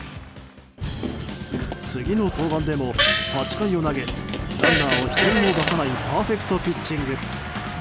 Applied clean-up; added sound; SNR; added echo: none; Fart + Gong; -2 dB; none.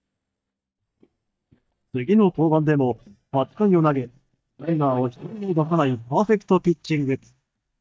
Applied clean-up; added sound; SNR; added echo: neural mask model DeepFilterNet 3.